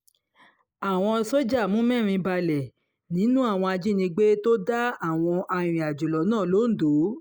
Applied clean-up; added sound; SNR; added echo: neural mask model Resemble Enhance denoiser.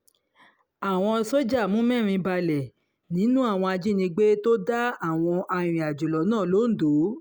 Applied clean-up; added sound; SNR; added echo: none; none; none; none.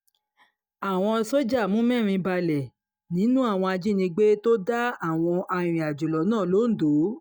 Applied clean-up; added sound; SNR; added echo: neural mask model DeepFilterNet 3.